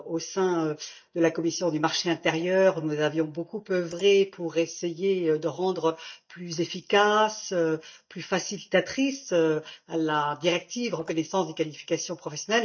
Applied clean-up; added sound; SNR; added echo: neural mask model DeepFilterNet 3.